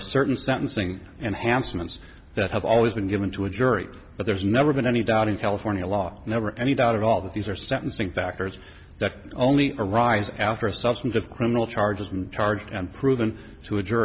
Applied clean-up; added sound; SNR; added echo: none; none; none; none.